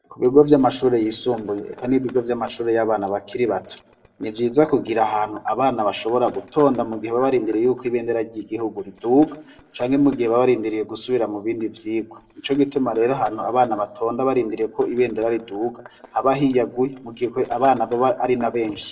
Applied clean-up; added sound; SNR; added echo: neural separator model SepFormer DNS4.